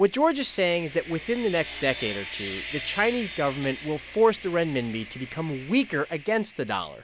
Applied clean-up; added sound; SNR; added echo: none; Sawing; 13 dB; none.